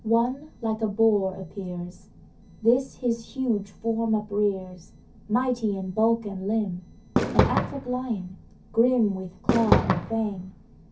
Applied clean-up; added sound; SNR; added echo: none; Fireworks; -1 dB; reverberation time 0.3 s.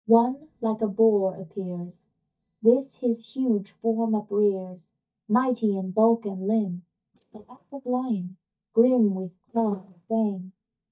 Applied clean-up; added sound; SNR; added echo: neural mask model DeepFilterNet 3.